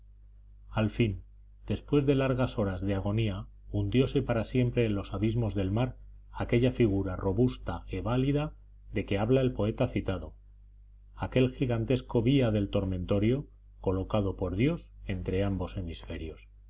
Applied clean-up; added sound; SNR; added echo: none; none; none; none.